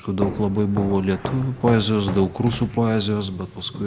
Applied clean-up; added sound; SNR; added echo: none; Walk, footsteps; 11 dB; none.